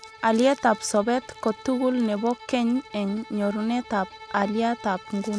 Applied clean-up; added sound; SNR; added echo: none; Bowed string instrument; 19 dB; none.